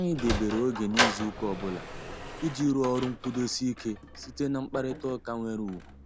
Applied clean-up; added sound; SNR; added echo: none; Sliding door; 5 dB; none.